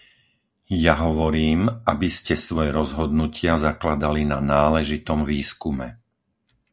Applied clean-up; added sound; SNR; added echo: none; none; none; none.